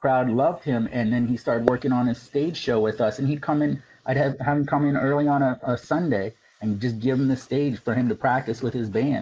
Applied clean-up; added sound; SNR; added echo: neural mask model Resemble Enhance denoiser.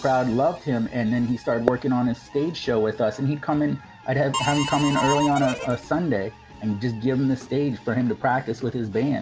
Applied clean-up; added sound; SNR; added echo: none; Harmonica; 4 dB; none.